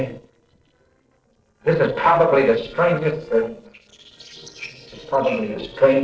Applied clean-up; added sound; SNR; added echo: neural separator model SepFormer DNS4.